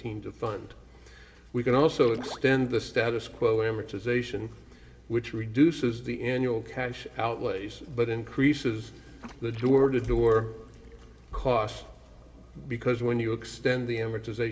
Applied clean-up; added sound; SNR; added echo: none; Water / Splash, splatter; 18 dB; reverberation time 2.6 s.